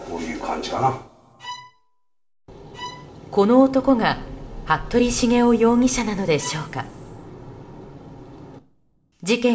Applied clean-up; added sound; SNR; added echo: none; Bowed string instrument; 18 dB; reverberation time 2.2 s.